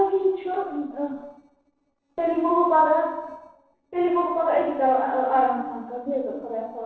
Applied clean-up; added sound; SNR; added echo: neural separator model SepFormer DNS4.